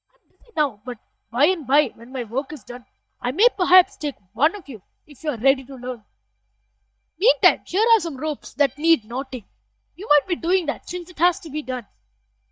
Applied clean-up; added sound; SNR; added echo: neural mask model DeepFilterNet 3.